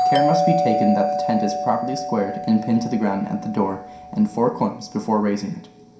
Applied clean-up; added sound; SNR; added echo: none; Doorbell; 2 dB; reverberation time 0.5 s.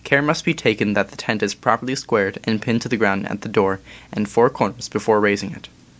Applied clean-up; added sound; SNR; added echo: none; none; none; none.